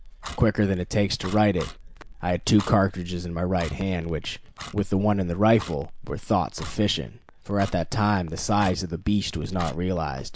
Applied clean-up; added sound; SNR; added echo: none; Crackle + Clock; 14 dB; none.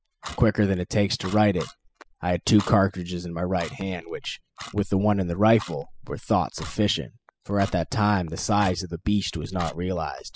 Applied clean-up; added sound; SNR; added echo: classical method spectral subtraction.